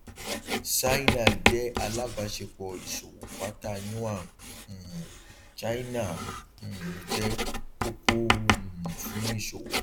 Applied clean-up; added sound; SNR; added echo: none; Writing; -2 dB; none.